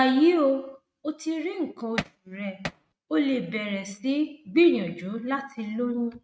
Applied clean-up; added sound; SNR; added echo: neural mask model RNNoise.